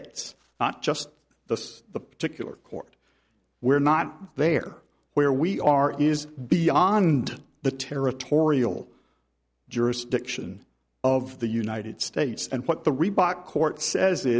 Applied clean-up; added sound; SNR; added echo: none; none; none; none.